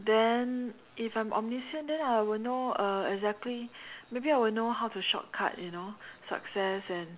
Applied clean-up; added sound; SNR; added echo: none; none; none; none.